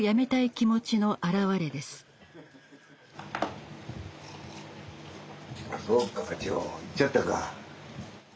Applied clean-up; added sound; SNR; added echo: none; none; none; none.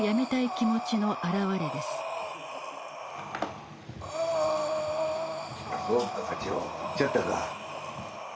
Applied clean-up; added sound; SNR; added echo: none; Breathing; 2 dB; none.